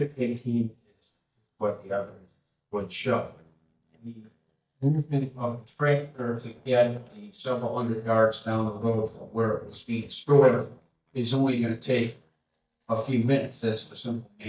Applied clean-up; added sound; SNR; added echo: neural mask model DeepFilterNet 3.